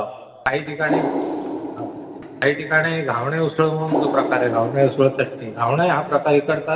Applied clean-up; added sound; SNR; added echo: none; Water; 7 dB; reverberation time 1.7 s.